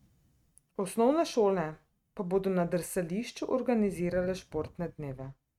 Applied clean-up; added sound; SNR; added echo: neural mask model RNNoise.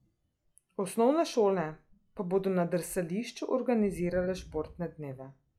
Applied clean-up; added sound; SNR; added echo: classical method log-MMSE.